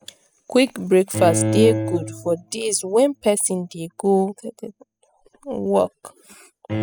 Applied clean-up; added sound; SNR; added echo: classical method spectral subtraction.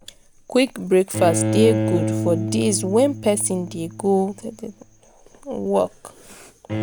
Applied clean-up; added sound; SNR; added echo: none; Bowed string instrument; 5 dB; none.